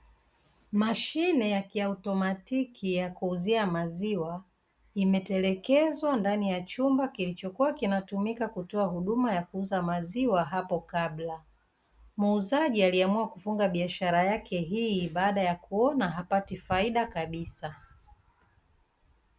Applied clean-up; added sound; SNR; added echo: none; none; none; none.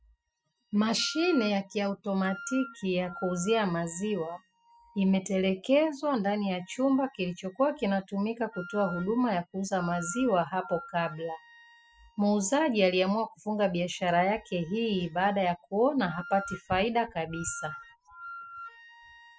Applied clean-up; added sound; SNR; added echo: classical method spectral subtraction.